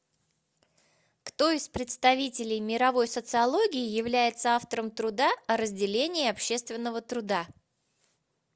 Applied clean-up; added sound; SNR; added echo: none; none; none; none.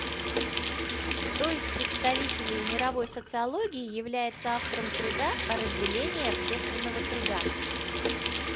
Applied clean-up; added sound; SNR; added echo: none; Sink (filling or washing) / Water tap, faucet; -4 dB; none.